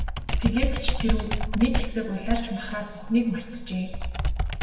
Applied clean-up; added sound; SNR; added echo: none; Computer keyboard; -1 dB; reverberation time 1.3 s.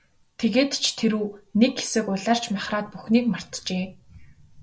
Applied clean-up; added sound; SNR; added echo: none; none; none; none.